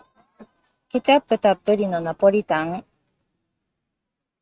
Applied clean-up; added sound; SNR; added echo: neural mask model RNNoise.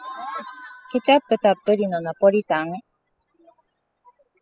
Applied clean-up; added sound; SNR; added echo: classical method spectral subtraction.